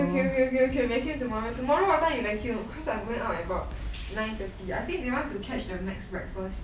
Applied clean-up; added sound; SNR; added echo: none; none; none; none.